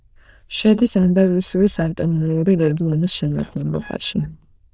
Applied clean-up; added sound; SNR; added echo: neural diffusion model UNIVERSE++.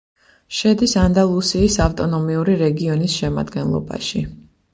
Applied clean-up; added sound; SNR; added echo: none; none; none; none.